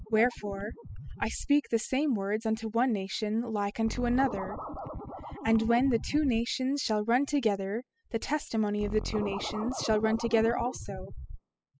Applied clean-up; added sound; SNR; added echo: classical method spectral subtraction.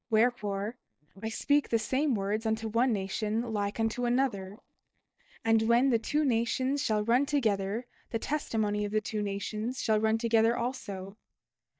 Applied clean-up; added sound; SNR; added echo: neural mask model DeepFilterNet 3.